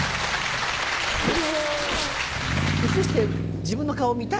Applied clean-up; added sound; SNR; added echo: none; Motor vehicle (road) + Race car, auto racing / Accelerating, revving, vroom; 1 dB; none.